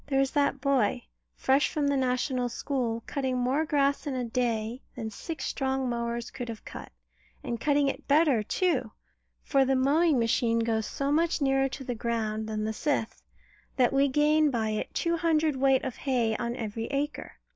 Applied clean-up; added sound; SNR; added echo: none; none; none; none.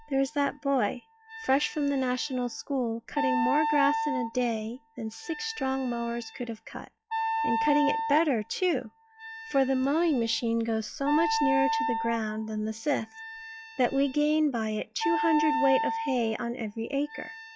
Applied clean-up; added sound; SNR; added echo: classical method log-MMSE.